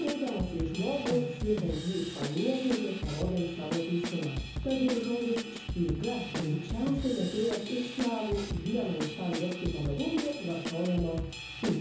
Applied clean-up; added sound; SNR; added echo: none; Drum / Drum kit; 6 dB; reverberation time 0.7 s.